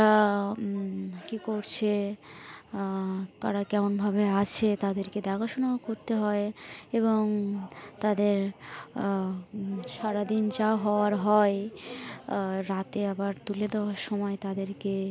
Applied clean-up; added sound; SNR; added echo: none; none; none; none.